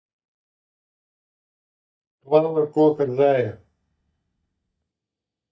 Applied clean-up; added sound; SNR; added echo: neural mask model DeepFilterNet 3.